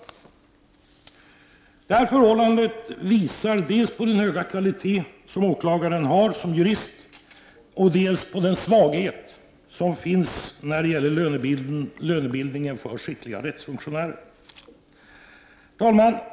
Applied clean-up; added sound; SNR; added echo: none; none; none; none.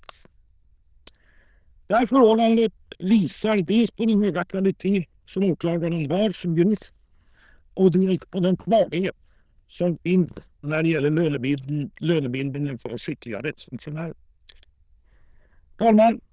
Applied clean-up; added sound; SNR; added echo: neural diffusion model UNIVERSE++.